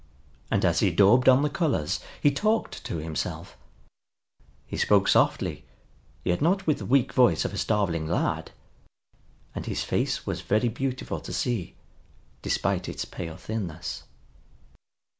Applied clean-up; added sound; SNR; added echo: none; none; none; none.